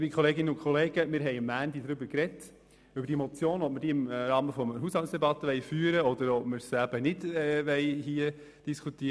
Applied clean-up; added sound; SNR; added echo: none; none; none; none.